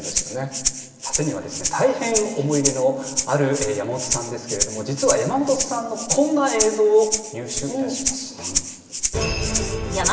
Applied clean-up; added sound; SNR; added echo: none; Rattle (instrument); 4 dB; reverberation time 2.6 s.